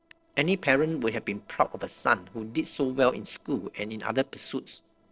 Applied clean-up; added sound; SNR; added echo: neural separator model SepFormer DNS4.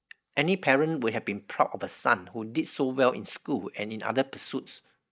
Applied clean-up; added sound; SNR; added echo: neural mask model Resemble Enhance denoiser.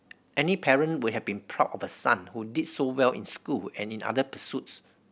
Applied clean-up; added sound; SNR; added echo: none; none; none; none.